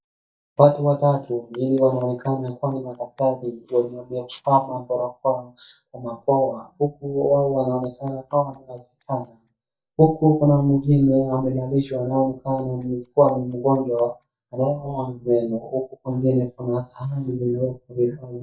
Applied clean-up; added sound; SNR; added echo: neural mask model DeepFilterNet 3.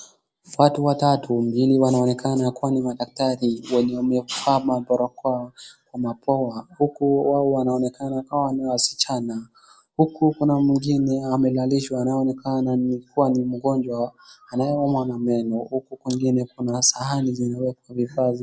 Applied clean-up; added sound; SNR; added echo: none; none; none; none.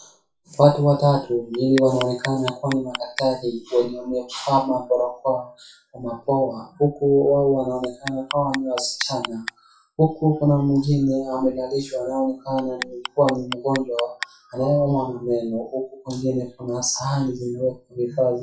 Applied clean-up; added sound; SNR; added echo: classical method WPE with log-MMSE.